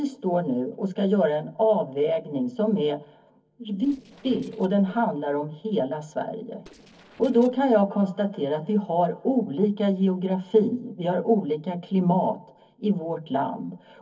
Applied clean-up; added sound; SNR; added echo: neural separator model SepFormer DNS4.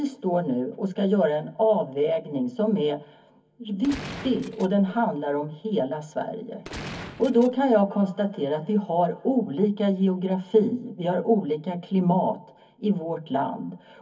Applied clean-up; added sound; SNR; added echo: none; Gunshot, gunfire; 14 dB; reverberation time 0.3 s.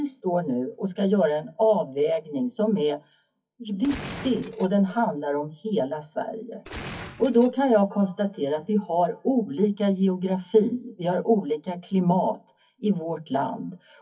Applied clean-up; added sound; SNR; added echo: classical method WPE with log-MMSE.